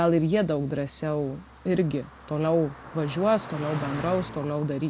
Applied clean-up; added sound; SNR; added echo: none; Car passing by; 15 dB; none.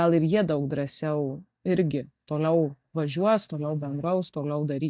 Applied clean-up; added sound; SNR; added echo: neural mask model DeepFilterNet 3.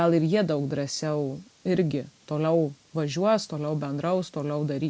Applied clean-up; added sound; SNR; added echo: none; none; none; none.